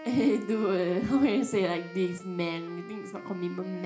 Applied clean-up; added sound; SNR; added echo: none; Wind instrument, woodwind instrument; 16 dB; reverberation time 0.4 s.